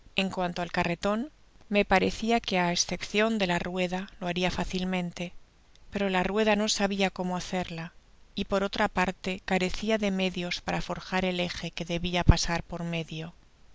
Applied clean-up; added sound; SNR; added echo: none; none; none; none.